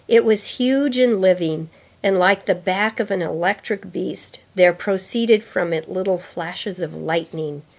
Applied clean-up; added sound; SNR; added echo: none; none; none; none.